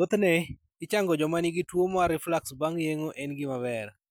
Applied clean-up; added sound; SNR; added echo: none; none; none; none.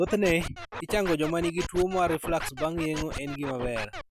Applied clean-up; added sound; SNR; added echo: none; Scratching (performance technique); 9 dB; none.